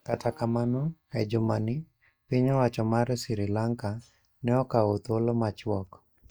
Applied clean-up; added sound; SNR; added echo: neural mask model DeepFilterNet 3.